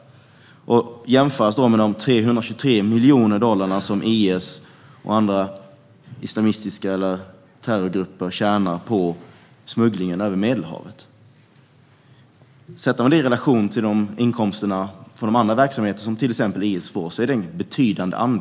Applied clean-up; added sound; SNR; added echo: none; none; none; none.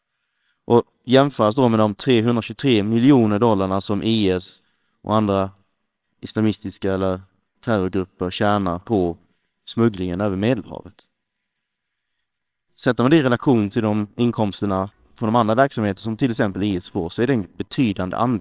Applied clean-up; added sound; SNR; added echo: neural separator model SepFormer WHAMR!.